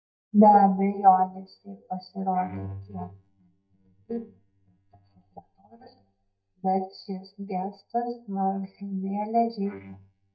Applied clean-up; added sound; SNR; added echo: neural mask model DeepFilterNet 3.